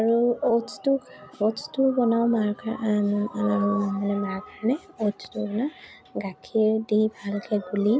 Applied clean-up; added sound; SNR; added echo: none; none; none; none.